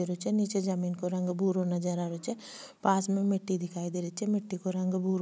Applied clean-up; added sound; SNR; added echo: none; none; none; none.